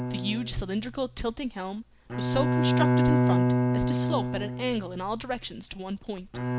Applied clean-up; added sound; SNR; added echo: none; Bowed string instrument; -5 dB; none.